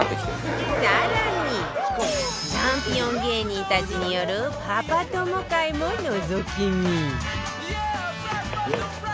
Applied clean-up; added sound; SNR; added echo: none; none; none; none.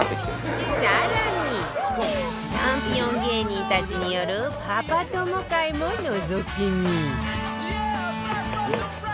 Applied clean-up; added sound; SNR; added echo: none; Bowed string instrument; 9 dB; none.